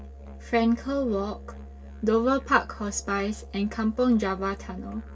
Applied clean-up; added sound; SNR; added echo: none; Musical instrument; 15 dB; reverberation time 0.1 s.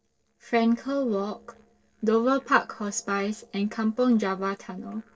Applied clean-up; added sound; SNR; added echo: neural separator model SepFormer DNS4.